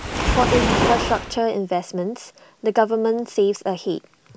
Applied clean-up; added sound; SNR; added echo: none; Waves, surf; 3 dB; none.